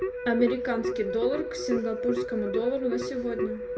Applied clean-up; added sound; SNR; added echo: none; Keyboard (musical); 2 dB; reverberation time 0.5 s.